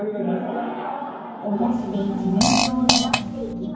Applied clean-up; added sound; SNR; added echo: none; Fart; 0 dB; reverberation time 0.9 s.